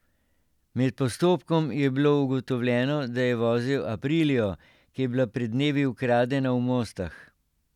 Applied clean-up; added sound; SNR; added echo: none; none; none; none.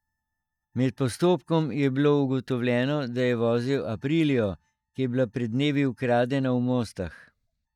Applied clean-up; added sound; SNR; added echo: neural mask model DeepFilterNet 3.